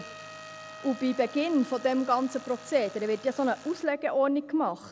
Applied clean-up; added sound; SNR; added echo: none; Tools + Trumpet; 17 dB; none.